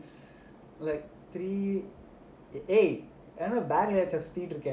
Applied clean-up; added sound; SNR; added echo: none; none; none; none.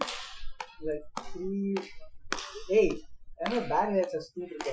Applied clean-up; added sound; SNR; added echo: classical method Wiener filter.